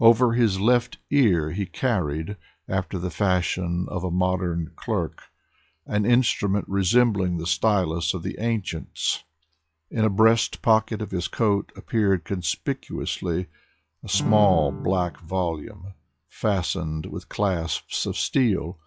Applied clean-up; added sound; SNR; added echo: classical method log-MMSE.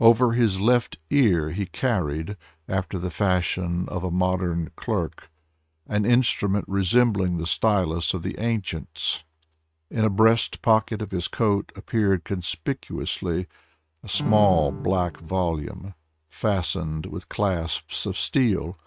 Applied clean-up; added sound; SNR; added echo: neural mask model RNNoise.